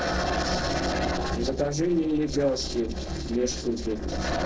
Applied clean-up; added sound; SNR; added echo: neural separator model SepFormer DNS4.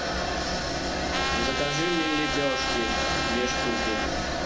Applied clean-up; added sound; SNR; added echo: none; Trumpet; 2 dB; reverberation time 0.3 s.